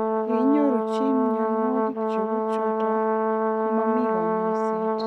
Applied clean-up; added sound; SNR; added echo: none; Brass instrument; -5 dB; none.